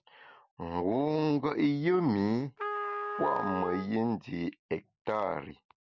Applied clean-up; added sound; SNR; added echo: none; Trumpet; 6 dB; none.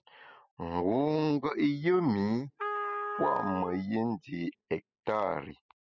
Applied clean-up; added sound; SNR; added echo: classical method spectral subtraction.